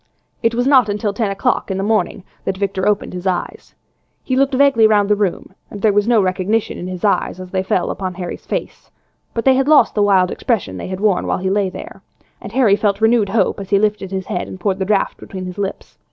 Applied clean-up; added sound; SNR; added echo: none; none; none; none.